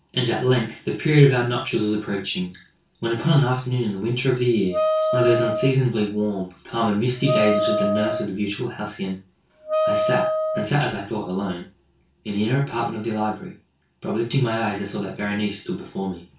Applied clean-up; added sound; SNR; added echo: none; Wind instrument, woodwind instrument; 0 dB; reverberation time 0.2 s.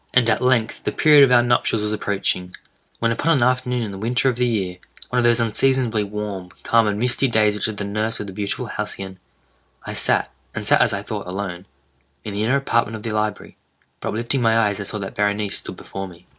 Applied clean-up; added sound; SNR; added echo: none; none; none; none.